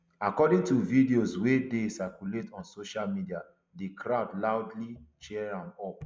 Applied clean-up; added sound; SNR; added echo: none; none; none; none.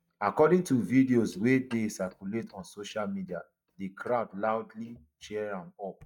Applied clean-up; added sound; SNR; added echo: neural mask model DeepFilterNet 3.